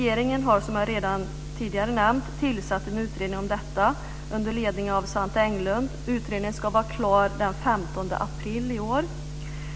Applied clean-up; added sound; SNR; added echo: none; none; none; none.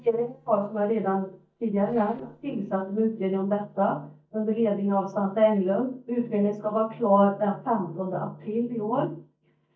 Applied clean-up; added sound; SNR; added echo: neural mask model DeepFilterNet 3.